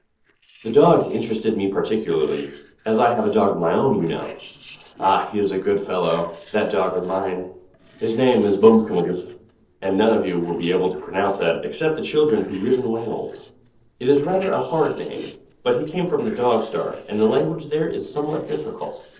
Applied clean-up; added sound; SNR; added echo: neural separator model SepFormer DNS4.